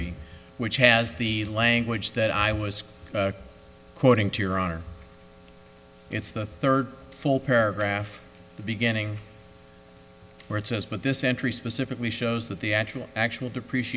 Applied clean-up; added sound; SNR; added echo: none; none; none; none.